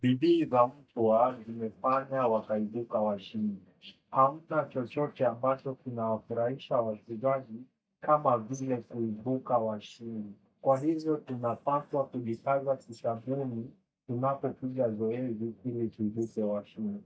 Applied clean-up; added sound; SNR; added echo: neural mask model DeepFilterNet 3.